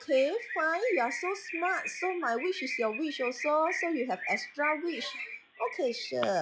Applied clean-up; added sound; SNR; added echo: classical method log-MMSE.